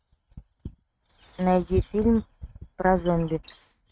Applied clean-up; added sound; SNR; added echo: neural mask model RNNoise.